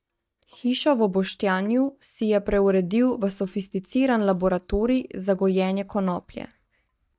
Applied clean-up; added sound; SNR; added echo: neural mask model DeepFilterNet 3.